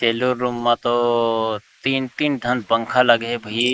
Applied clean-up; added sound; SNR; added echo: neural mask model Resemble Enhance denoiser.